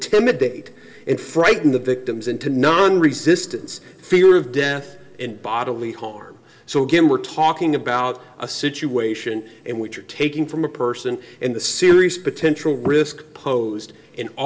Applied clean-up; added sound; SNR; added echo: none; none; none; reverberation time 0.4 s.